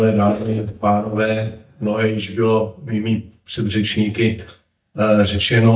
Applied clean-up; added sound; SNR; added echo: neural mask model DeepFilterNet 3.